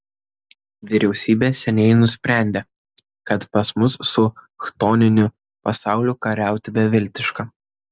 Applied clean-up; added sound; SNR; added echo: none; none; none; none.